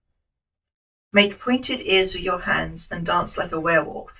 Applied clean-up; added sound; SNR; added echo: neural mask model DeepFilterNet 3.